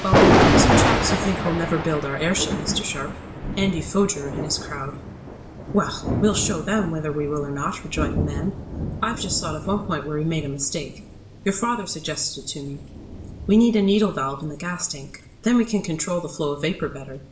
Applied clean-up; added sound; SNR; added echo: none; Thunder; 1 dB; reverberation time 0.5 s.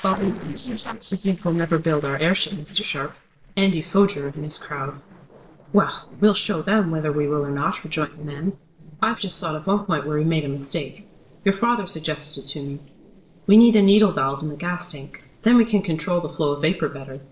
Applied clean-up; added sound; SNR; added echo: neural separator model SepFormer DNS4.